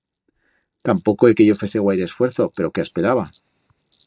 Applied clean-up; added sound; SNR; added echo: neural mask model DeepFilterNet 3.